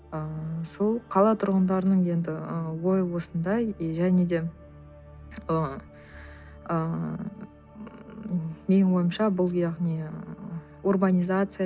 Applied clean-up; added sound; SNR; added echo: none; none; none; none.